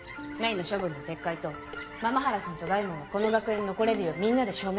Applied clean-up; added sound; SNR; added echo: none; Chirp, tweet / Fowl + Dishes, pots, and pans; 13 dB; none.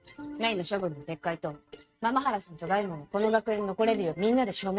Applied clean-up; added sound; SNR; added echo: neural mask model RNNoise.